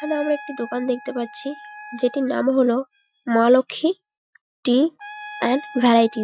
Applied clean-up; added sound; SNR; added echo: classical method Wiener filter.